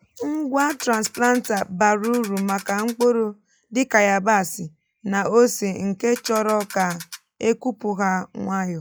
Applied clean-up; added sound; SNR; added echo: classical method log-MMSE.